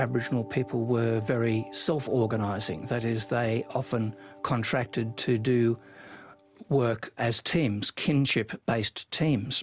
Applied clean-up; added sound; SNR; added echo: none; none; none; none.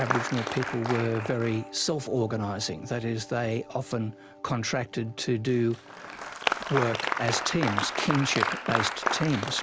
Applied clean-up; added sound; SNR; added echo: none; Applause; 4 dB; none.